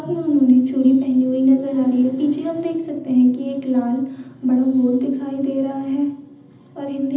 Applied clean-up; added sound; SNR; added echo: none; none; none; reverberation time 0.8 s.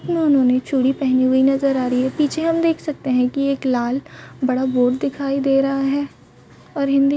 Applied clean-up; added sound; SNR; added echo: none; none; none; none.